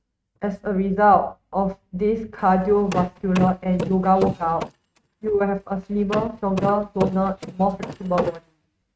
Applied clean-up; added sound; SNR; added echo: neural mask model RNNoise.